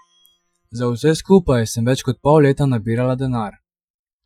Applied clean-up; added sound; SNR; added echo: classical method Wiener filter.